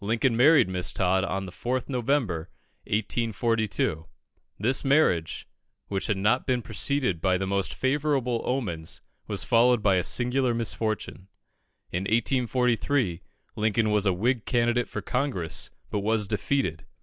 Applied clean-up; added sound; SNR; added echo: none; none; none; none.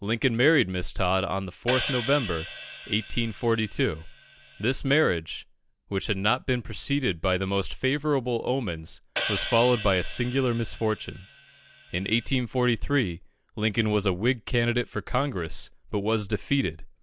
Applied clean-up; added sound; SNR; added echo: none; Hi-hat; 10 dB; none.